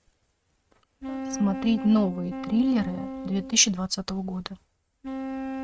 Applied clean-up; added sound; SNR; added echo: neural mask model RNNoise.